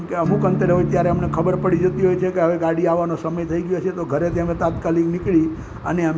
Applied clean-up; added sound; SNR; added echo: none; Electric guitar / Strum; 4 dB; none.